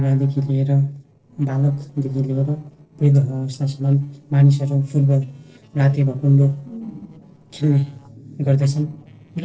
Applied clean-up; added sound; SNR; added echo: neural separator model SepFormer DNS4.